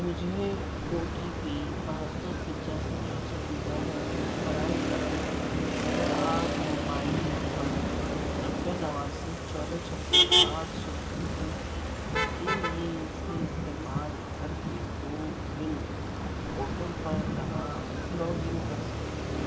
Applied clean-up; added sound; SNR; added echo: none; Motor vehicle (road); -5 dB; reverberation time 2.4 s.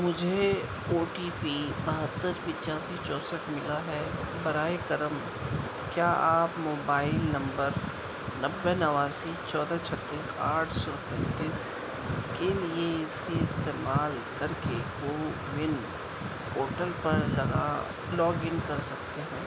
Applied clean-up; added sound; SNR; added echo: none; none; none; none.